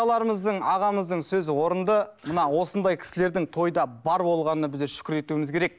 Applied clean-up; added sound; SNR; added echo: none; none; none; none.